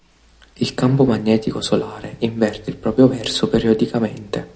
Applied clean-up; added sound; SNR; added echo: none; none; none; none.